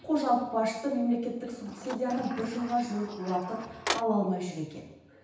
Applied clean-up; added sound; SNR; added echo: none; Sliding door; 8 dB; reverberation time 0.9 s.